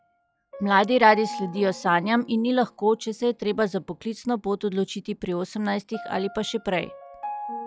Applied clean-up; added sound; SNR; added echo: classical method log-MMSE.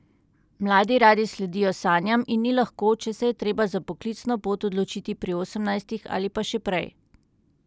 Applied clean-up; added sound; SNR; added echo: none; none; none; none.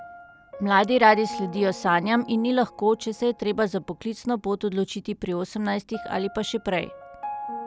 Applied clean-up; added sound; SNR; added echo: none; Piano; 15 dB; none.